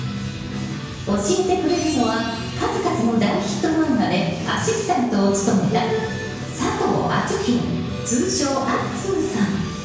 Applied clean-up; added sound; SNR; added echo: none; none; none; reverberation time 1.0 s.